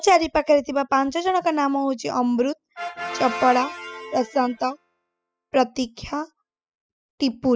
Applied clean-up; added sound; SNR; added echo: classical method spectral subtraction.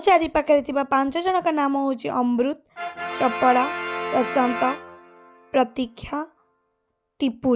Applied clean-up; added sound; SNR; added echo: none; Brass instrument; 12 dB; none.